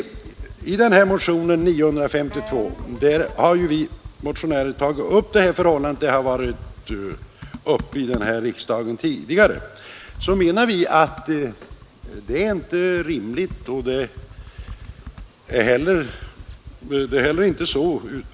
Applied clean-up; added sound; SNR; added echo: none; Wind instrument, woodwind instrument + Computer keyboard; 16 dB; none.